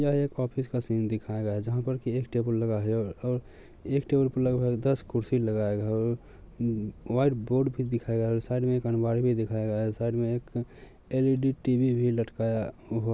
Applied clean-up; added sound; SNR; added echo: none; none; none; none.